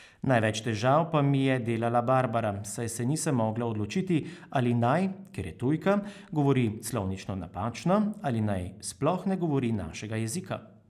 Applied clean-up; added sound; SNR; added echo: none; none; none; none.